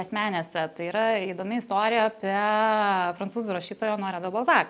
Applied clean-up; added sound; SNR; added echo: none; none; none; none.